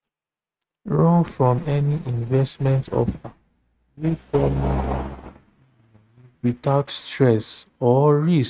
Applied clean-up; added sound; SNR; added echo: neural mask model RNNoise.